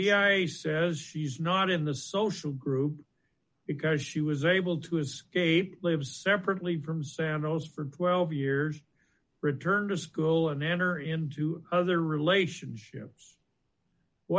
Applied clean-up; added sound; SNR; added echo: none; none; none; none.